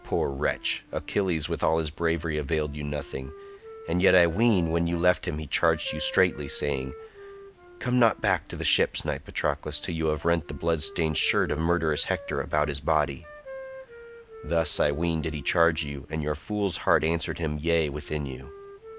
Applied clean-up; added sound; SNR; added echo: none; Wind instrument, woodwind instrument; 19 dB; none.